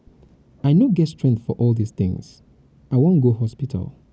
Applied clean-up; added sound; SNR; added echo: none; none; none; none.